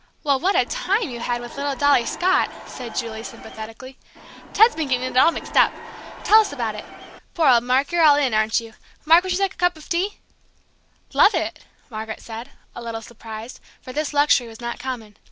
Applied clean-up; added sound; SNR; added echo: none; Crowd / Cheering; 14 dB; none.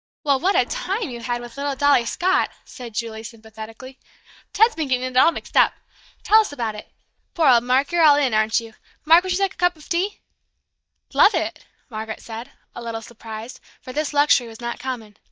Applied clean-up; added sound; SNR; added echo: neural mask model DeepFilterNet 3.